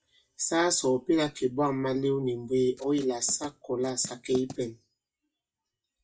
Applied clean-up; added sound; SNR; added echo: classical method WPE with log-MMSE.